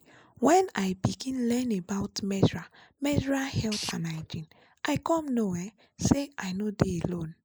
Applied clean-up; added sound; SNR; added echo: neural mask model Resemble Enhance denoiser.